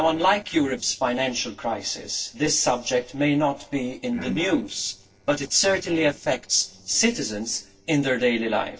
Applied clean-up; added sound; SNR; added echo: neural separator model SepFormer DNS4.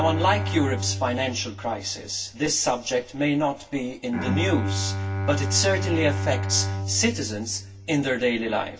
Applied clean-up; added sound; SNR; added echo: none; Bowed string instrument; 4 dB; reverberation time 0.2 s.